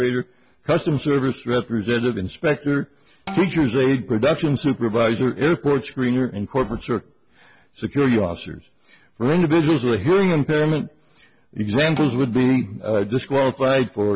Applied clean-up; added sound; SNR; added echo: none; Bowed string instrument; 17 dB; none.